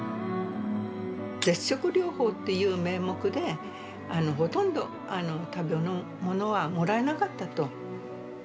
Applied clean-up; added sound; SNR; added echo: none; Shatter; 17 dB; none.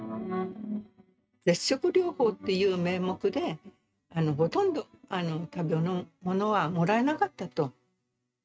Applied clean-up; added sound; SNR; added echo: neural mask model RNNoise.